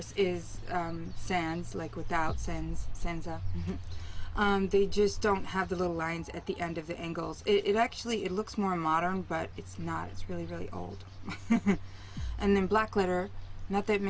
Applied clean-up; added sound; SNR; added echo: none; Bass drum; 12 dB; none.